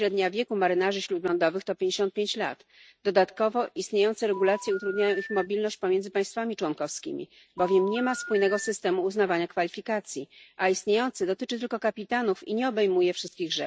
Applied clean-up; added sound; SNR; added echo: neural mask model RNNoise.